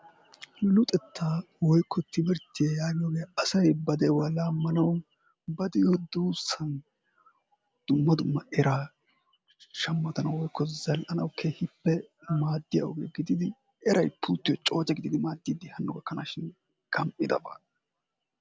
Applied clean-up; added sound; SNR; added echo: none; none; none; none.